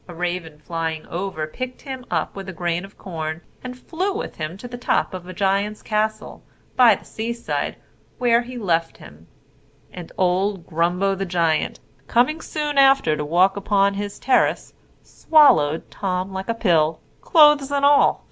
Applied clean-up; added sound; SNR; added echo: none; none; none; none.